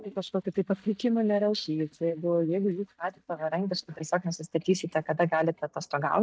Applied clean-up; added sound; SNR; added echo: neural mask model DeepFilterNet 3.